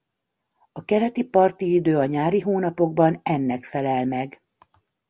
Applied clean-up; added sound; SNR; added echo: none; none; none; none.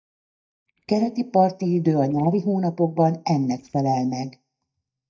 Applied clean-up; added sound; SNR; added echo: neural mask model DeepFilterNet 3.